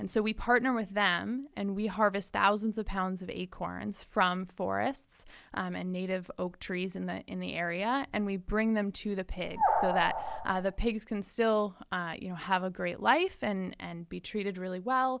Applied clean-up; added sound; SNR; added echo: none; Animal; 0 dB; none.